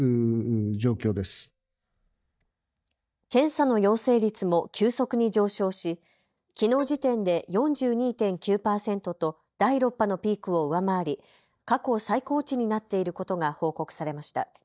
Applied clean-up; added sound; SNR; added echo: neural mask model DeepFilterNet 3.